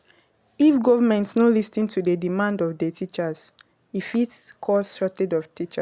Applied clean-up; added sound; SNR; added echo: none; none; none; none.